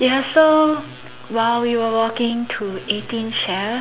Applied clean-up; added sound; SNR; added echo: none; none; none; none.